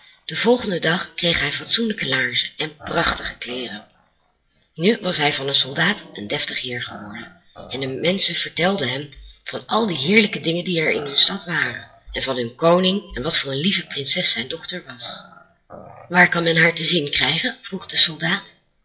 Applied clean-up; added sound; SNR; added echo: classical method WPE with log-MMSE.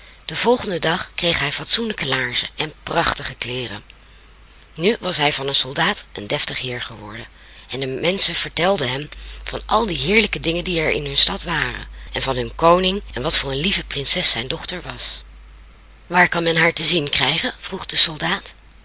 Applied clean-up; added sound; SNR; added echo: none; none; none; none.